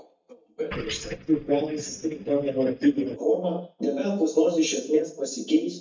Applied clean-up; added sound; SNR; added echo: neural mask model DeepFilterNet 3.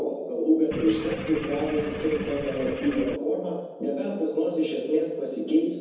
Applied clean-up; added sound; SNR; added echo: none; Engine / Boat, Water vehicle; 10 dB; reverberation time 1.1 s.